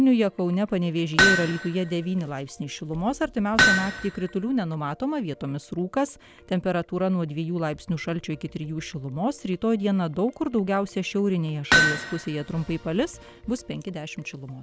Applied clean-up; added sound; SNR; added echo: none; Hammer; -1 dB; none.